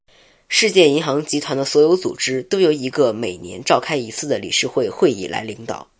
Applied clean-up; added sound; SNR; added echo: none; none; none; none.